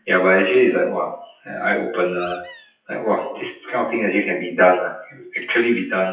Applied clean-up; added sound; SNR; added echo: classical method WPE with log-MMSE.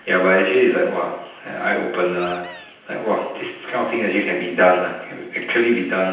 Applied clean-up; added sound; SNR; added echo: none; Squeak; 19 dB; reverberation time 0.9 s.